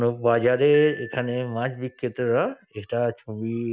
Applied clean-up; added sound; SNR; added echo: none; Glockenspiel; 18 dB; none.